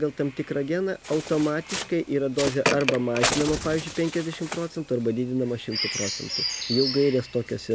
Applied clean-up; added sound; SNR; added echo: none; Bird; 6 dB; none.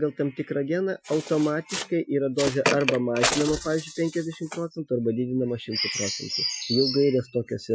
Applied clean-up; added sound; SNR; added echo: classical method Wiener filter.